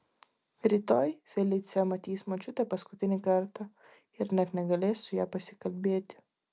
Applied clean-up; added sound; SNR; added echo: none; none; none; none.